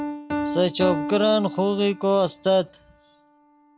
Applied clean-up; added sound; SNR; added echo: none; Piano; 8 dB; none.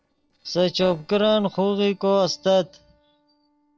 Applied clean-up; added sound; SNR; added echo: neural separator model SepFormer DNS4.